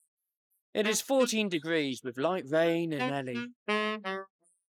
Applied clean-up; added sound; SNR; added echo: neural mask model Resemble Enhance denoiser.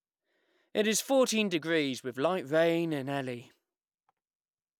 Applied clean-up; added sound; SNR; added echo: none; none; none; none.